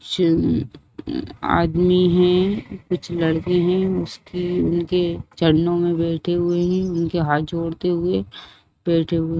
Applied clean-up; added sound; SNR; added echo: neural mask model RNNoise.